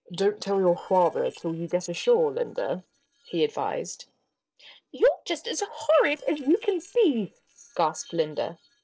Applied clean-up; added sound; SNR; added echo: neural separator model SepFormer DNS4.